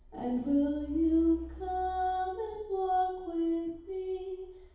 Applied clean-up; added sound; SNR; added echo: none; Truck; 18 dB; reverberation time 2.2 s.